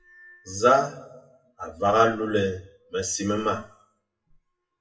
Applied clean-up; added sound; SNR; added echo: classical method WPE with log-MMSE.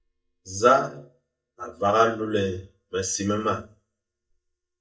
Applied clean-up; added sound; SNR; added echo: neural mask model DeepFilterNet 3.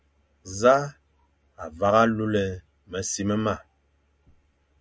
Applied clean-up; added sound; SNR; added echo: none; none; none; none.